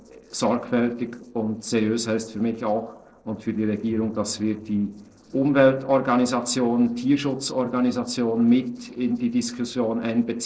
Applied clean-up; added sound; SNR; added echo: neural separator model SepFormer DNS4.